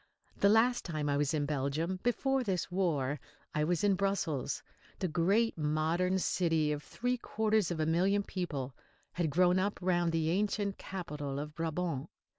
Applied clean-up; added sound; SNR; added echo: none; none; none; none.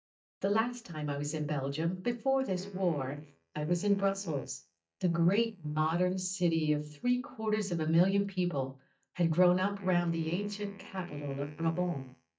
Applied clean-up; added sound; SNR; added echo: neural mask model DeepFilterNet 3.